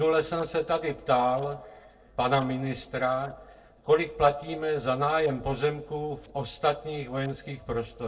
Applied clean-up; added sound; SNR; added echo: neural separator model SepFormer DNS4.